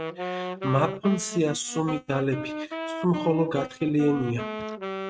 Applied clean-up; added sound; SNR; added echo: neural mask model RNNoise.